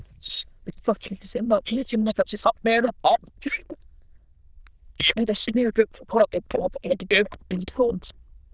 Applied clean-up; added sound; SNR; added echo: neural diffusion model UNIVERSE++.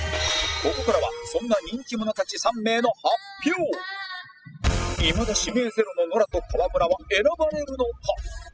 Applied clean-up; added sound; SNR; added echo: classical method spectral subtraction.